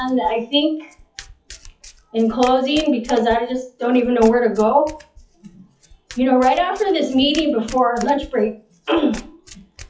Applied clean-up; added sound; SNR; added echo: classical method WPE with log-MMSE.